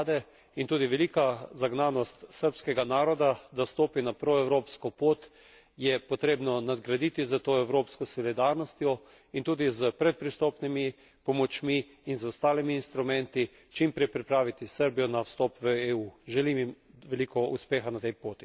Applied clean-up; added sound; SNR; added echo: none; none; none; none.